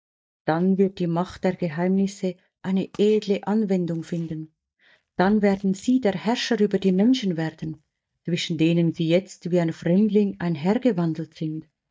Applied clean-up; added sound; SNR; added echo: neural mask model DeepFilterNet 3.